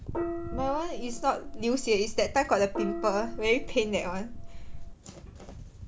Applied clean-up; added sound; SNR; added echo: none; Gong; 5 dB; none.